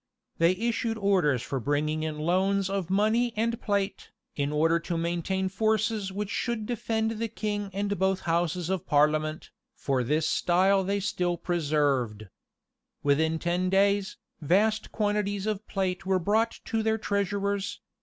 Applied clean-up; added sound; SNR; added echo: none; none; none; none.